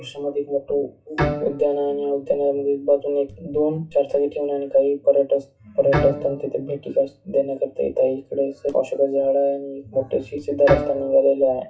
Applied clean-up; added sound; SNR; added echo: classical method WPE with log-MMSE.